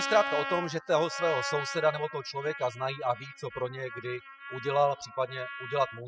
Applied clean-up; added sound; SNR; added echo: classical method spectral subtraction.